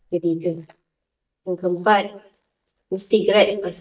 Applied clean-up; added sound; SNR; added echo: neural mask model DeepFilterNet 3.